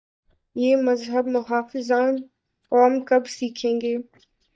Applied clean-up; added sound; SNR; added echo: neural mask model DeepFilterNet 3.